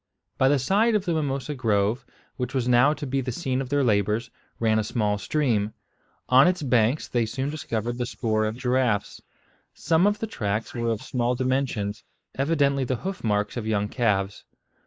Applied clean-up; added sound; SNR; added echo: neural mask model Resemble Enhance denoiser.